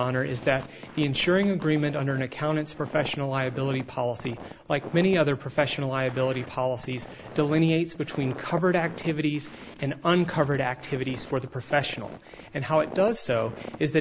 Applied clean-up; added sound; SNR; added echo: none; Run + Walk, footsteps; 16 dB; none.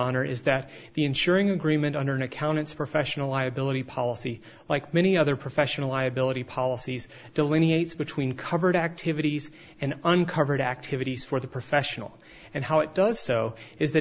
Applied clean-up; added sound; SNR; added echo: none; none; none; none.